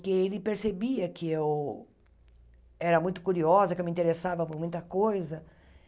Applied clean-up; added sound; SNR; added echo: none; none; none; none.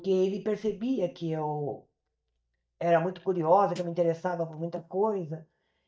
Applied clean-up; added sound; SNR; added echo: neural mask model DeepFilterNet 3.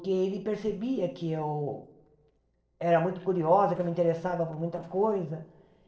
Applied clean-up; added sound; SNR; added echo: neural separator model SepFormer DNS4.